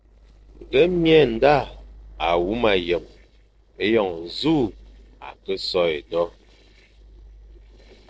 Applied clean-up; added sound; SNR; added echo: neural separator model SepFormer DNS4.